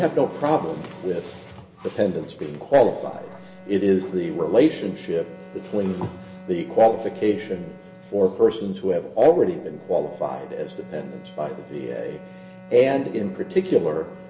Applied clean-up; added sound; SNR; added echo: none; Bowed string instrument; 20 dB; reverberation time 1.3 s.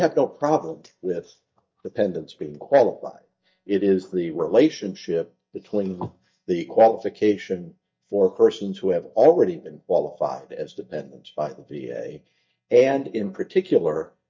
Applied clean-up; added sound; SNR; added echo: neural mask model DeepFilterNet 3.